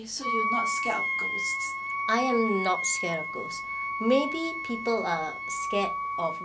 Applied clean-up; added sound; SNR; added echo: none; Wind instrument, woodwind instrument; 1 dB; none.